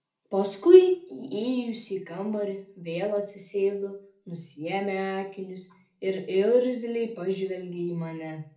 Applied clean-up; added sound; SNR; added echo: none; none; none; reverberation time 0.4 s.